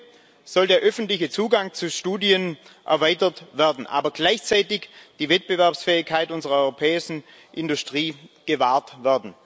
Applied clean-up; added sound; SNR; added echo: none; none; none; none.